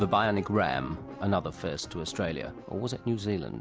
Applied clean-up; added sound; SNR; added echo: none; none; none; none.